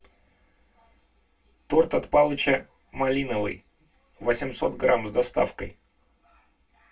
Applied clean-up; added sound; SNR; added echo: none; none; none; reverberation time 0.1 s.